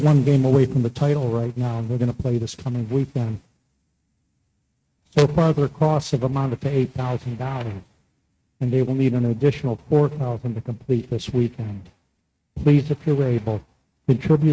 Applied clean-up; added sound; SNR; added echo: neural mask model RNNoise.